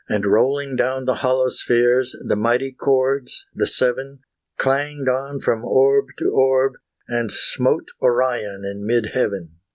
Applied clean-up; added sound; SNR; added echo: none; none; none; none.